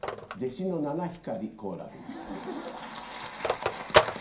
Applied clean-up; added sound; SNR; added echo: none; Telephone; -3 dB; reverberation time 0.5 s.